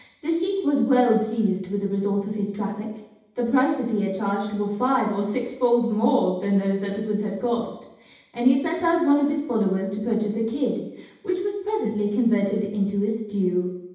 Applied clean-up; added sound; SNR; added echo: none; none; none; reverberation time 0.9 s.